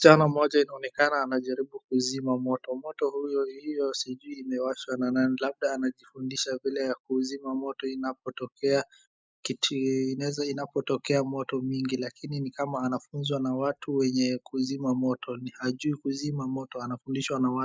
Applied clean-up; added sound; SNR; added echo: neural mask model Resemble Enhance denoiser.